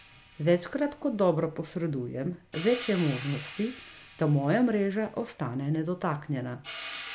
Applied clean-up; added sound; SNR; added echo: none; Hi-hat; 13 dB; none.